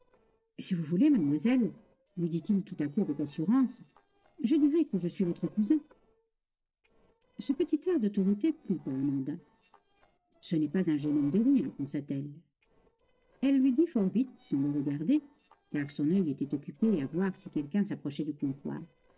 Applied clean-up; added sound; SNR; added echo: neural separator model SepFormer DNS4.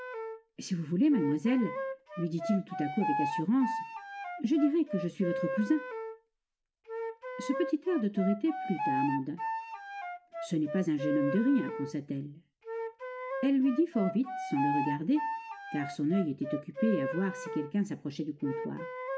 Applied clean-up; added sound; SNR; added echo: none; Wind instrument, woodwind instrument; 6 dB; none.